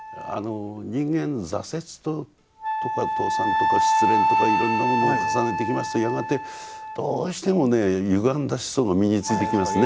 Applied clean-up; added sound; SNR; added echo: none; Wind instrument, woodwind instrument; 1 dB; none.